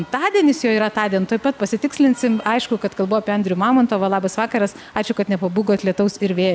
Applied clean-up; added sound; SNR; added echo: none; none; none; none.